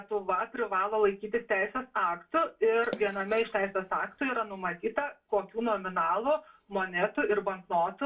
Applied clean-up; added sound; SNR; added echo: none; Water / Splash, splatter; 16 dB; reverberation time 0.2 s.